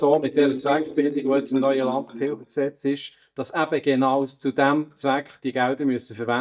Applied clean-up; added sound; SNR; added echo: neural mask model DeepFilterNet 3.